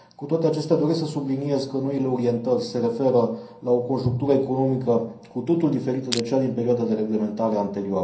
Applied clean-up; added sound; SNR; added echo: none; Crushing; 8 dB; reverberation time 0.6 s.